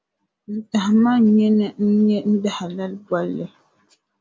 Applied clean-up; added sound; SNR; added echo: none; none; none; none.